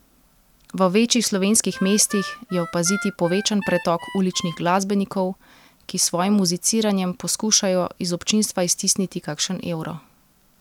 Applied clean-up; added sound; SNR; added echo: none; Harmonica; 13 dB; none.